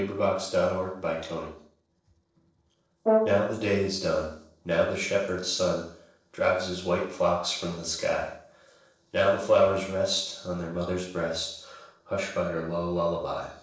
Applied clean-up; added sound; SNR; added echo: neural separator model SepFormer DNS4.